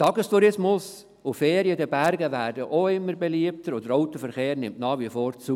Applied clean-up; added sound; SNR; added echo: none; none; none; none.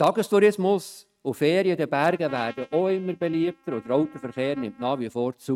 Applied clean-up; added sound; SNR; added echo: neural mask model RNNoise.